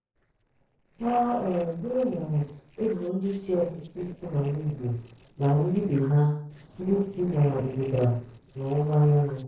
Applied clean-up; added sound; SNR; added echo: neural separator model SepFormer DNS4.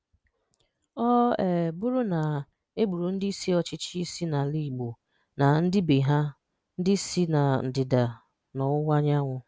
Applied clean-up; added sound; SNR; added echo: none; none; none; none.